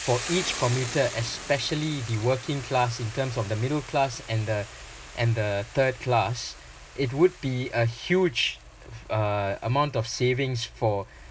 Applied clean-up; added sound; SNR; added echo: none; Boiling / Hiss; 14 dB; none.